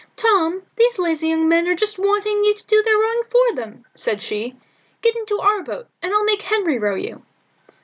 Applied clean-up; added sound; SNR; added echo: none; none; none; none.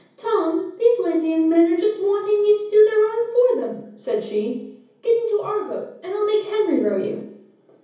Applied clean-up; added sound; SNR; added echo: none; none; none; reverberation time 0.7 s.